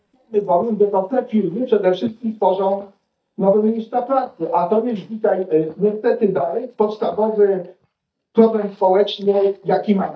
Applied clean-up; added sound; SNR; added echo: neural mask model DeepFilterNet 3.